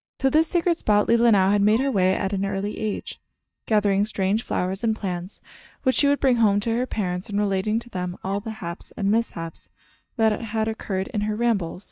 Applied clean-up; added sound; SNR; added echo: neural mask model DeepFilterNet 3.